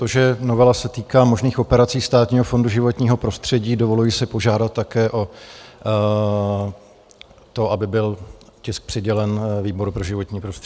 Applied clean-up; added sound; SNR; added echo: none; none; none; none.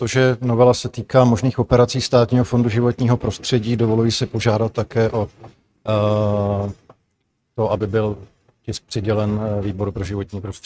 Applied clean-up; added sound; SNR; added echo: neural mask model RNNoise.